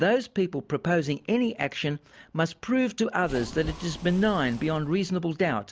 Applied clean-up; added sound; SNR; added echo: none; Splash, splatter; 14 dB; none.